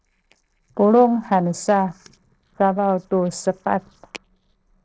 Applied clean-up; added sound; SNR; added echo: neural separator model SepFormer DNS4.